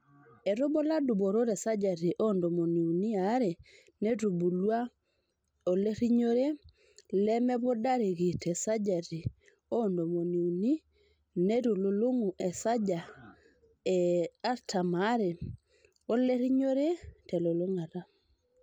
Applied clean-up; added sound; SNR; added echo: none; none; none; none.